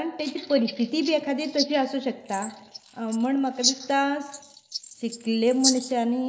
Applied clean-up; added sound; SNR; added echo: neural mask model Resemble Enhance denoiser.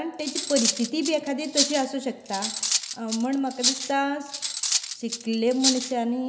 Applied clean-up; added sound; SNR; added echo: none; Cutlery, silverware; 2 dB; none.